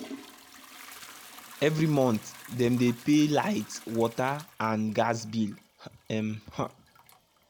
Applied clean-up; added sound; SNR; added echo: none; Trickle, dribble / Toilet flush / Hiss; 19 dB; none.